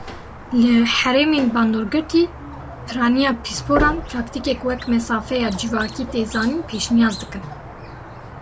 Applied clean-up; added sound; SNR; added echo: none; Squeak + Knock; 12 dB; none.